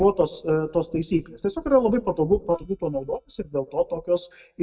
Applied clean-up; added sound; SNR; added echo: neural mask model DeepFilterNet 3.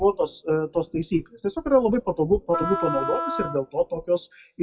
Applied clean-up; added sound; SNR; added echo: classical method WPE with log-MMSE.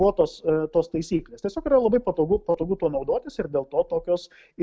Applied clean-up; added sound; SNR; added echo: none; none; none; none.